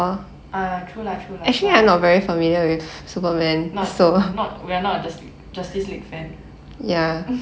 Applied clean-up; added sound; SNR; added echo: none; none; none; none.